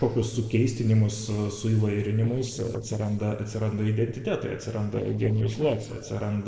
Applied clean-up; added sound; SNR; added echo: neural separator model SepFormer DNS4.